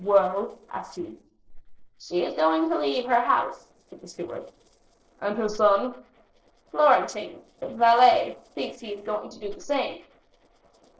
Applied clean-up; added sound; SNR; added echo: neural separator model SepFormer DNS4.